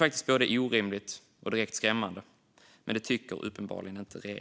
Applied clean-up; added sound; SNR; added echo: none; none; none; none.